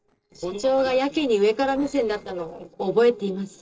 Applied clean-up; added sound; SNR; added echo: neural separator model SepFormer DNS4.